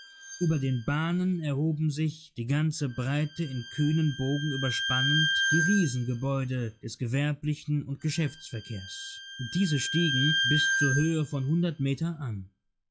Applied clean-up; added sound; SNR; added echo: classical method log-MMSE.